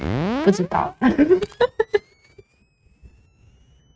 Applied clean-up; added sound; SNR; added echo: neural mask model RNNoise.